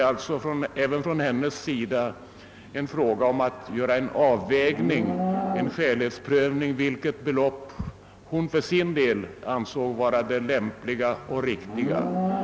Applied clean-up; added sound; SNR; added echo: none; Livestock, farm animals, working animals; 9 dB; none.